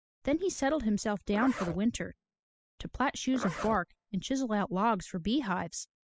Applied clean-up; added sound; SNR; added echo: classical method spectral subtraction.